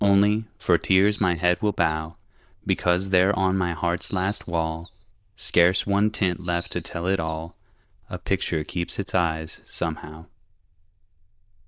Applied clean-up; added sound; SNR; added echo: neural diffusion model UNIVERSE++.